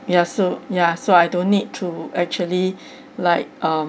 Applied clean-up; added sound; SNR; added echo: none; none; none; none.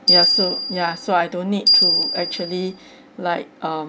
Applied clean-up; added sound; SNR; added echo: none; Bell; -4 dB; none.